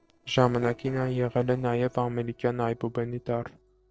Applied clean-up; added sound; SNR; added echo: neural separator model SepFormer DNS4.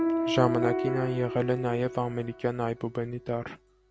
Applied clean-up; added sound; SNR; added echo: none; Piano; 3 dB; none.